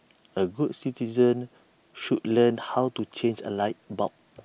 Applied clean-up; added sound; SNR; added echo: none; none; none; none.